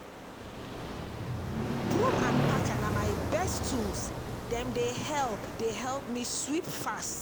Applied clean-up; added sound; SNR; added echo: none; Motorcycle + Ocean; -1 dB; none.